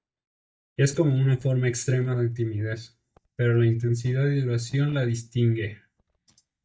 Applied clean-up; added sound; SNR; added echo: neural mask model DeepFilterNet 3.